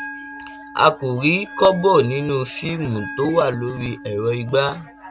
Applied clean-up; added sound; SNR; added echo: none; Bell; 17 dB; none.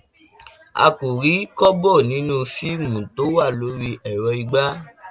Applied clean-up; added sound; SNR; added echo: none; none; none; none.